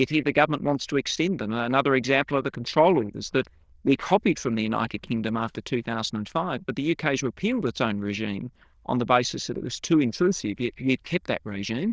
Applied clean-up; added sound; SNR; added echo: neural diffusion model UNIVERSE++.